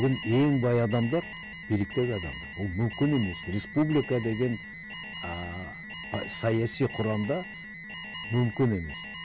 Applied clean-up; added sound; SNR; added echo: none; Alarm; 12 dB; none.